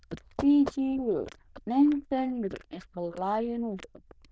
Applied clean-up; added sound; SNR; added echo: neural diffusion model UNIVERSE++.